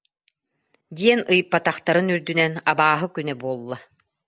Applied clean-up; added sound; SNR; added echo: none; none; none; none.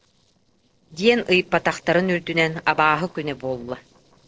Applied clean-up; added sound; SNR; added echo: neural separator model SepFormer DNS4.